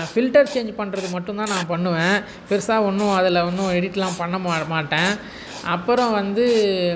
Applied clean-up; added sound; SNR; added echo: none; Writing; 18 dB; none.